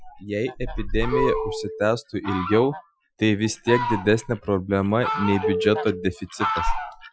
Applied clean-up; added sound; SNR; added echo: classical method Wiener filter.